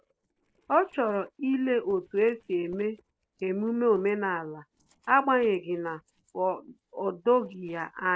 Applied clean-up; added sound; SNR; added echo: neural separator model SepFormer DNS4.